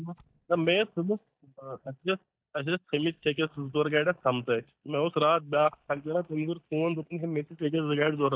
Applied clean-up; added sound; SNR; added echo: neural mask model DeepFilterNet 3.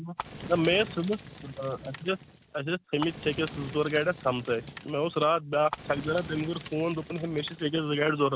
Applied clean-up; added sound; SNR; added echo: none; Fire; 14 dB; none.